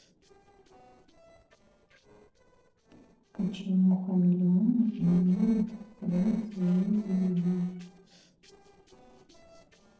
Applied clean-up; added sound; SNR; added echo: neural separator model SepFormer DNS4.